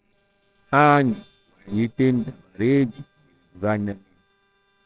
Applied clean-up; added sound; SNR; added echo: neural separator model SepFormer WHAMR!.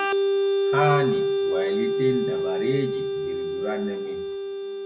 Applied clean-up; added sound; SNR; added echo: none; Organ; -5 dB; reverberation time 1.5 s.